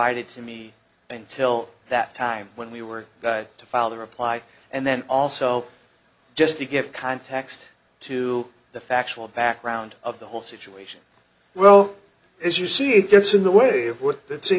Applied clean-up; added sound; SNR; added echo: none; none; none; none.